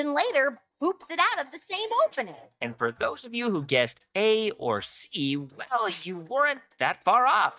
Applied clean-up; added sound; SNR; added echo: neural mask model DeepFilterNet 3.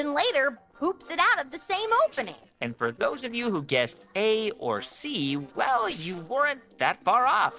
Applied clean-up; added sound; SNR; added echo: neural separator model SepFormer DNS4.